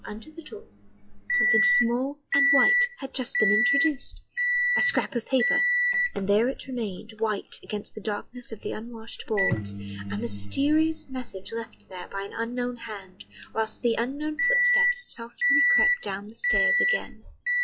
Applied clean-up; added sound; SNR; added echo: classical method log-MMSE.